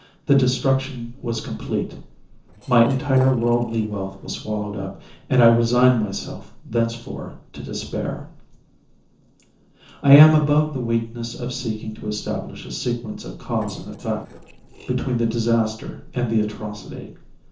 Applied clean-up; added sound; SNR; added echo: neural separator model SepFormer DNS4.